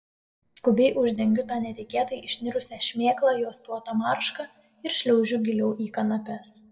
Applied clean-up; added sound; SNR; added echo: neural separator model SepFormer DNS4.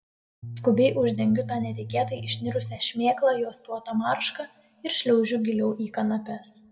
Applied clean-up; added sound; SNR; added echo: none; Bass guitar; 9 dB; reverberation time 0.4 s.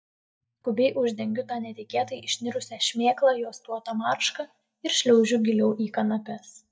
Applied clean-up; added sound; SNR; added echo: neural mask model DeepFilterNet 3.